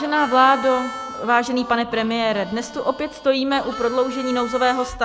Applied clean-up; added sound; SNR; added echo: none; Harmonica; 14 dB; none.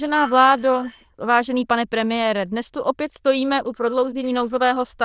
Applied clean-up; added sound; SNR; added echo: neural diffusion model UNIVERSE++.